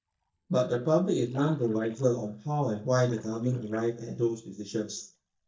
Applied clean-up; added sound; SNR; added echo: neural mask model DeepFilterNet 3.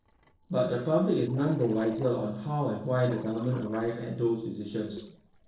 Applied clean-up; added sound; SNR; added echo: neural separator model SepFormer DNS4.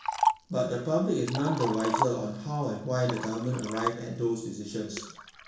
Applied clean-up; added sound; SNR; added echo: none; Liquid; 4 dB; reverberation time 0.6 s.